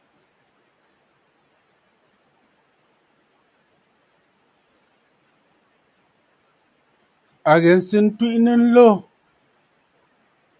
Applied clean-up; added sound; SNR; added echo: none; none; none; none.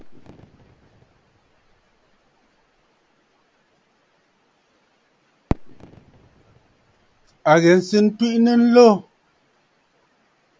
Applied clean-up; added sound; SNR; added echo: none; Fireworks; 17 dB; none.